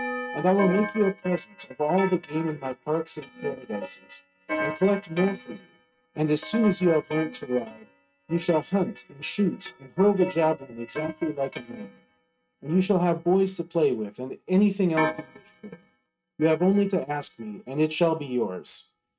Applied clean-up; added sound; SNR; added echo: neural mask model RNNoise.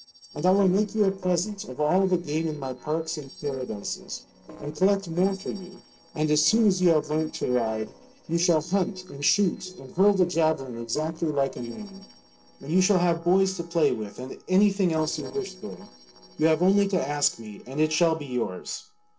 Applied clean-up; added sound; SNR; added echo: neural separator model SepFormer DNS4.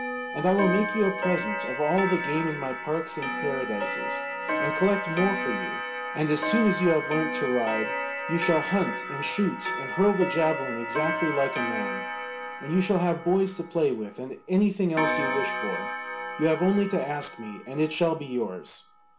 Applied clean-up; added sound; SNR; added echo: none; Clock; 5 dB; none.